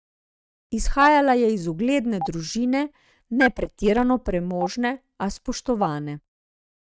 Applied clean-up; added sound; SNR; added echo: neural mask model RNNoise.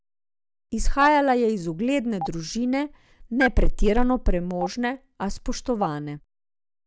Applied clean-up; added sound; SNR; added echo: none; Stream; 15 dB; none.